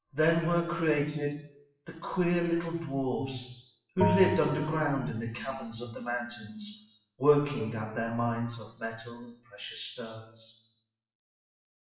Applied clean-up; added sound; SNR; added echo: classical method WPE with log-MMSE.